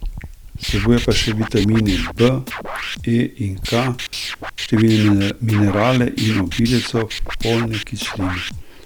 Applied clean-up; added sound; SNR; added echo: none; Scratching (performance technique); 9 dB; none.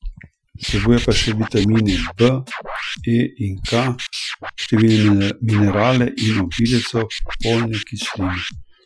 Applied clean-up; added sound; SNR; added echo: classical method Wiener filter.